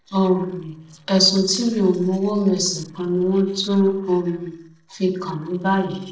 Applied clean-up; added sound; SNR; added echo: neural separator model SepFormer DNS4.